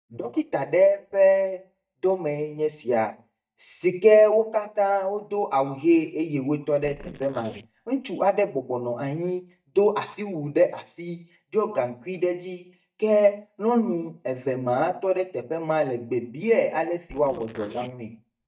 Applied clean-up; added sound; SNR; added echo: neural mask model DeepFilterNet 3.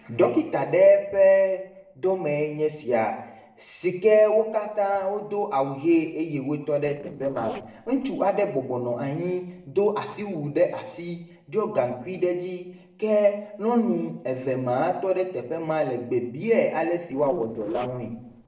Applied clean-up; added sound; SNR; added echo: neural separator model SepFormer DNS4.